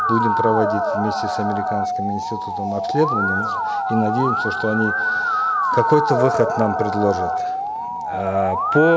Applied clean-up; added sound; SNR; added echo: none; Musical instrument; -1 dB; none.